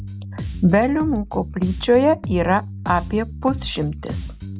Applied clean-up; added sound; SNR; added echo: none; Bass guitar; 9 dB; none.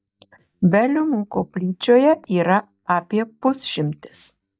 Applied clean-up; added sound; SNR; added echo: neural mask model DeepFilterNet 3.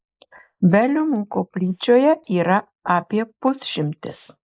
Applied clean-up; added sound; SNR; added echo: neural mask model Resemble Enhance denoiser.